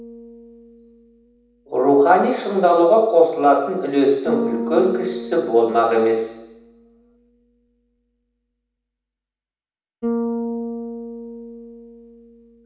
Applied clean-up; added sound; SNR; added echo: none; Bass guitar; 11 dB; reverberation time 0.9 s.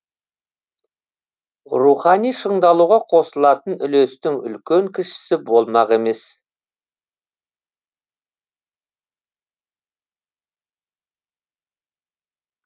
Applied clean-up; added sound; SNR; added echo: none; none; none; none.